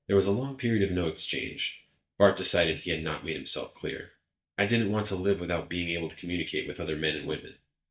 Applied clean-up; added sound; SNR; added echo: neural mask model DeepFilterNet 3.